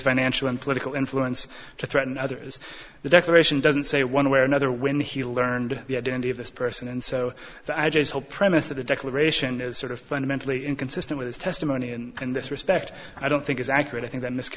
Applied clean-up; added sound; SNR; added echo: none; none; none; none.